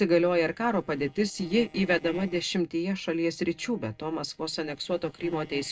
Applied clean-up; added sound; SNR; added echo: neural separator model SepFormer DNS4.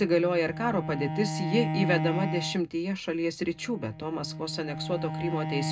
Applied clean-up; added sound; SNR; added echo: none; Bowed string instrument; 4 dB; reverberation time 0.2 s.